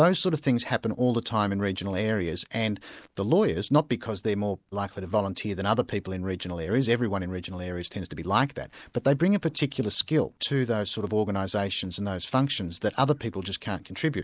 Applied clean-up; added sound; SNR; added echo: none; none; none; none.